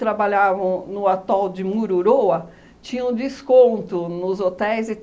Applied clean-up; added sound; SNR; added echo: none; none; none; none.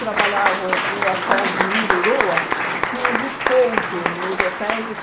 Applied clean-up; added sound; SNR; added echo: none; Applause / Crowd; -2 dB; none.